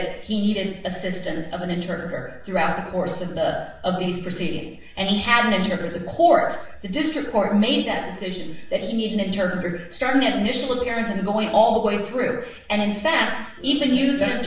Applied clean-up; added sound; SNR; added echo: none; none; none; reverberation time 0.7 s.